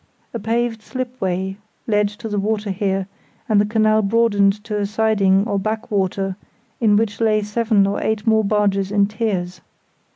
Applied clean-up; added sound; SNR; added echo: none; none; none; none.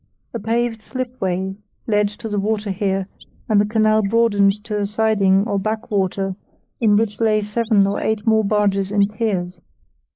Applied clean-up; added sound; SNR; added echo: neural mask model Resemble Enhance denoiser.